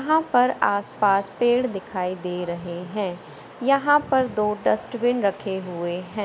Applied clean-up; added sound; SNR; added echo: none; none; none; none.